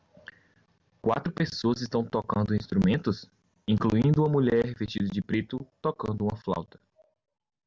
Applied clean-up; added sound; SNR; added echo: none; none; none; none.